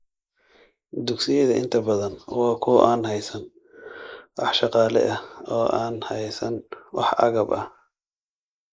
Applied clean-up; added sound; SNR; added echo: neural mask model Resemble Enhance denoiser.